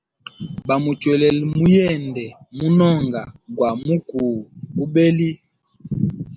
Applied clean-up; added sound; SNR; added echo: none; none; none; none.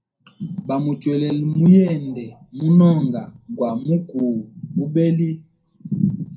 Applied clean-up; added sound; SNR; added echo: none; none; none; reverberation time 0.3 s.